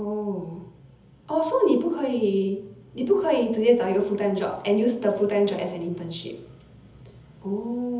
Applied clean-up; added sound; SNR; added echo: none; none; none; reverberation time 0.7 s.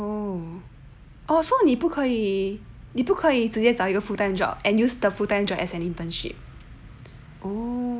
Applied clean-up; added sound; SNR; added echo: none; none; none; none.